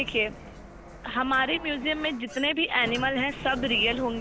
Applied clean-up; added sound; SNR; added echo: none; Sliding door; 13 dB; none.